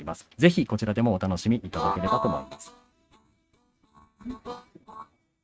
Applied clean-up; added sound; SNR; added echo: neural mask model RNNoise.